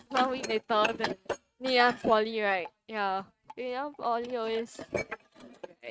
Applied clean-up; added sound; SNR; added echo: neural mask model RNNoise.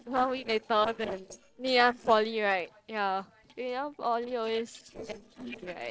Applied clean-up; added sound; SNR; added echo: neural separator model SepFormer DNS4.